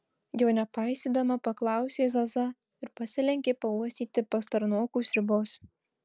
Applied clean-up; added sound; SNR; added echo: none; none; none; none.